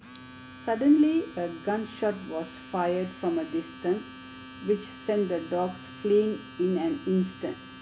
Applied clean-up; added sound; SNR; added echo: none; Domestic sounds, home sounds; 17 dB; none.